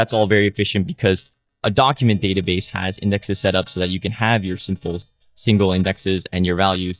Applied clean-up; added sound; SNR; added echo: neural mask model DeepFilterNet 3.